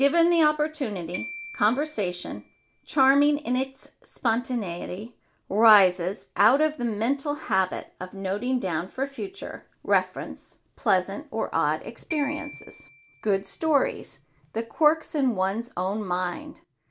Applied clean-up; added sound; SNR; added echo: none; Glockenspiel; 18 dB; none.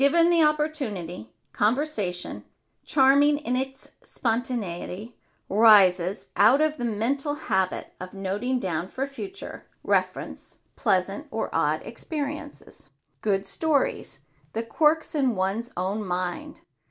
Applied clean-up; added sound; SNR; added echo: none; none; none; none.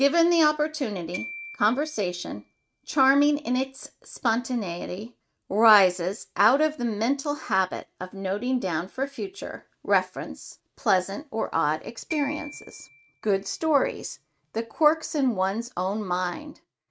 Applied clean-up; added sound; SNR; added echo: neural mask model RNNoise.